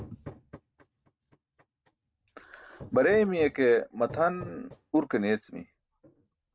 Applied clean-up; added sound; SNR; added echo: neural mask model RNNoise.